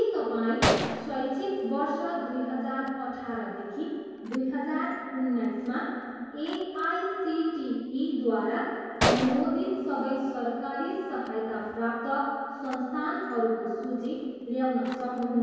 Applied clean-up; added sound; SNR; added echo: none; Gunshot, gunfire; 7 dB; reverberation time 2.2 s.